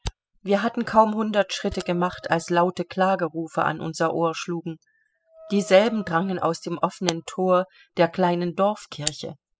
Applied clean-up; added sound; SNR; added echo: classical method spectral subtraction.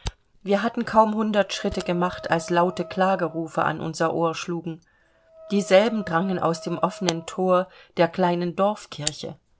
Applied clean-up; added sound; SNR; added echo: none; Wind instrument, woodwind instrument + Camera; 16 dB; none.